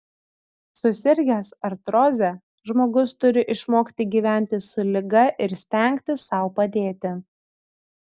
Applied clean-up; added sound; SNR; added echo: none; none; none; none.